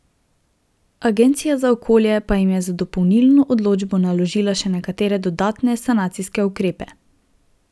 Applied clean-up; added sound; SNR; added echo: none; none; none; none.